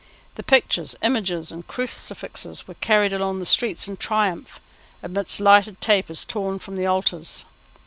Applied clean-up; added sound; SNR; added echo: none; none; none; none.